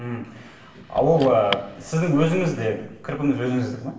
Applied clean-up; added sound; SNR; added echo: none; Car; 14 dB; reverberation time 1.0 s.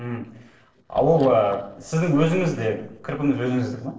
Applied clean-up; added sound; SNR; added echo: neural separator model SepFormer DNS4.